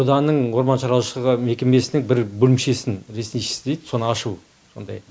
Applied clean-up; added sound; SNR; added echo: none; none; none; none.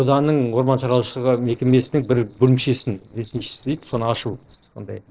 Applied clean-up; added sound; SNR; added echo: neural separator model SepFormer DNS4.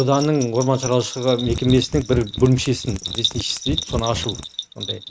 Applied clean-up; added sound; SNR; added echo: neural mask model RNNoise.